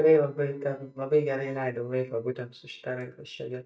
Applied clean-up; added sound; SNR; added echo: neural mask model DeepFilterNet 3.